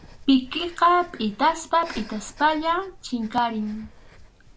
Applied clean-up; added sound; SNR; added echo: none; Breathing; 19 dB; none.